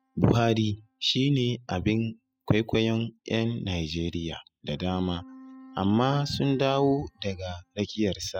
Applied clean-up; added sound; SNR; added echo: classical method spectral subtraction.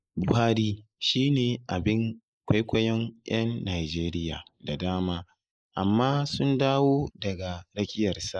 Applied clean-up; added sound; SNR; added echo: neural mask model Resemble Enhance denoiser.